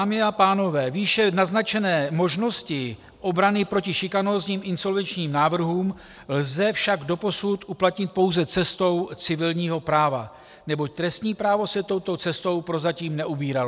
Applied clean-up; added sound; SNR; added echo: none; none; none; none.